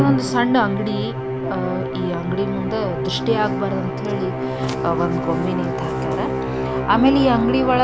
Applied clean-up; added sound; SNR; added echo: none; Musical instrument; 2 dB; none.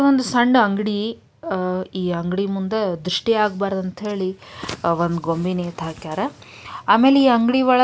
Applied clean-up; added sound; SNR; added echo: none; none; none; none.